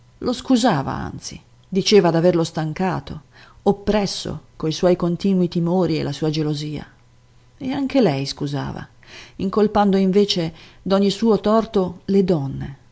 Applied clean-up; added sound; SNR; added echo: none; none; none; none.